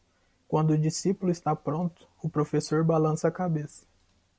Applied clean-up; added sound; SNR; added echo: none; none; none; none.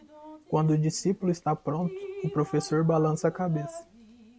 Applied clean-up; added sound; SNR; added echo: none; Drip; 16 dB; none.